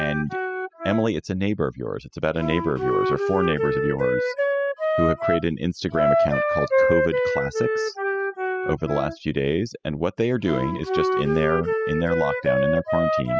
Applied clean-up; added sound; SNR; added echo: classical method spectral subtraction.